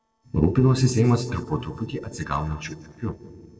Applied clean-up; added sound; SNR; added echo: neural separator model SepFormer DNS4.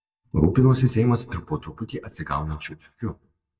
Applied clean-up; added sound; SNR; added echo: neural mask model DeepFilterNet 3.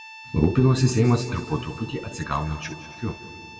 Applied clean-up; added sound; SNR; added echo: none; Harmonica; 19 dB; reverberation time 2.2 s.